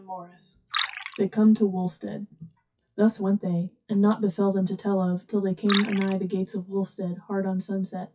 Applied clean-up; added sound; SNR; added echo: classical method WPE with log-MMSE.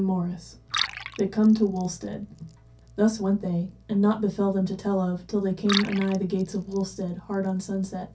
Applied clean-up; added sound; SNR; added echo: none; Liquid; 13 dB; reverberation time 0.3 s.